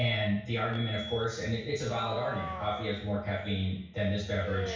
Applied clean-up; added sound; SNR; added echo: none; Alarm; 11 dB; reverberation time 0.6 s.